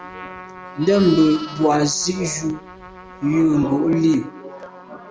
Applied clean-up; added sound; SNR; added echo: none; Trumpet + Livestock, farm animals, working animals; 17 dB; none.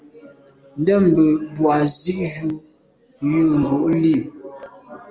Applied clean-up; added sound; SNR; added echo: none; none; none; none.